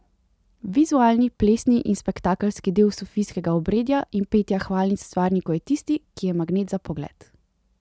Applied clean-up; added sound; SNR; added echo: none; none; none; none.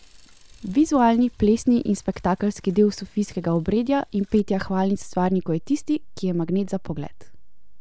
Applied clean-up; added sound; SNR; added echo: none; Mechanisms / Bicycle; 15 dB; none.